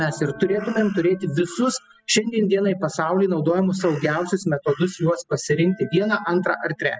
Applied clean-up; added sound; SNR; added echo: classical method spectral subtraction.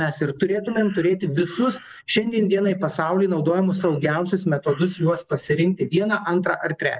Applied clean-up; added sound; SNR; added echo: neural mask model Resemble Enhance denoiser.